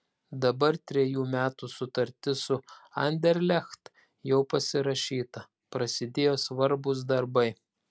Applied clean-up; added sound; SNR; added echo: none; none; none; none.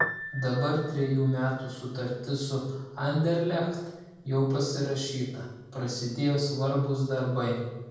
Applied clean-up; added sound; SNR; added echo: none; Piano; 14 dB; reverberation time 1.2 s.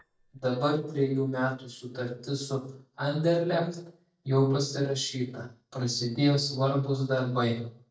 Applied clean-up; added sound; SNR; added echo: neural mask model DeepFilterNet 3.